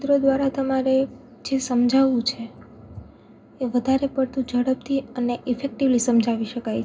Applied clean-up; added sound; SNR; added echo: none; none; none; reverberation time 0.2 s.